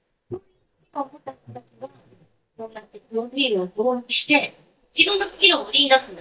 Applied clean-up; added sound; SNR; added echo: neural mask model DeepFilterNet 3.